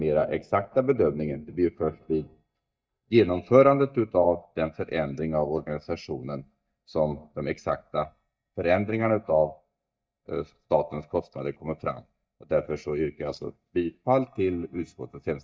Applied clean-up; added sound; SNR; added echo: neural mask model DeepFilterNet 3.